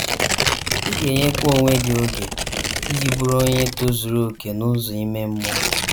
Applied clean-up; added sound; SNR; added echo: none; Tearing; 3 dB; none.